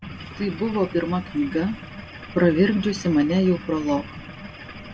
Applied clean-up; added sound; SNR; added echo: none; Engine / Boat, Water vehicle; 14 dB; none.